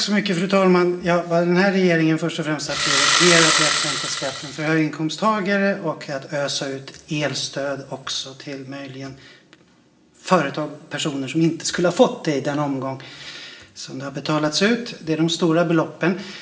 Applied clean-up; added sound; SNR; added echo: none; Engine starting; -2 dB; reverberation time 1.1 s.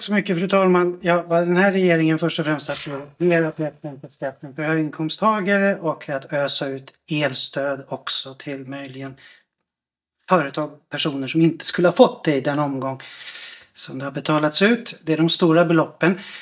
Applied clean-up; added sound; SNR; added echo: neural mask model DeepFilterNet 3.